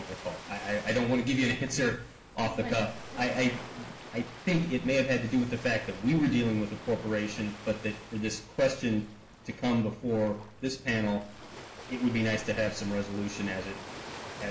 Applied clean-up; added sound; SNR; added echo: none; Ocean; 16 dB; reverberation time 1.1 s.